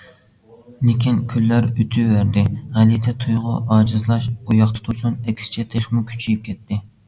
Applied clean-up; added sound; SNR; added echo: none; none; none; none.